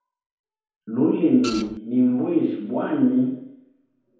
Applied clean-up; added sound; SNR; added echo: none; Printer; 11 dB; reverberation time 2.0 s.